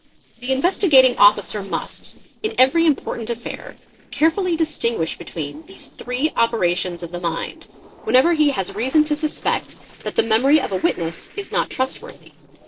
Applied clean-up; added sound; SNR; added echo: neural separator model SepFormer DNS4.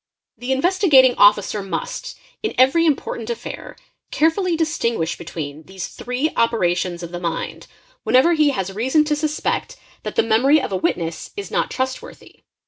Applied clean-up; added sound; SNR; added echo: none; none; none; none.